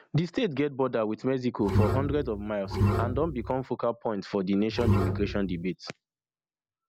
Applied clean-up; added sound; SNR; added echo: none; Bowed string instrument; -1 dB; none.